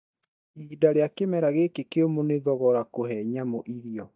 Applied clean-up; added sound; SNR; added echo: neural mask model DeepFilterNet 3.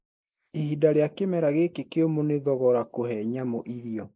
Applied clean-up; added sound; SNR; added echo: neural mask model Resemble Enhance denoiser.